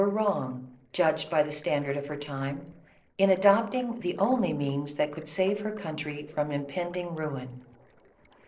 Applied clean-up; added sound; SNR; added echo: neural separator model SepFormer DNS4.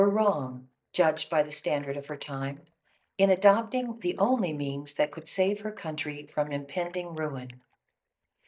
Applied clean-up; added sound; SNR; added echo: neural mask model DeepFilterNet 3.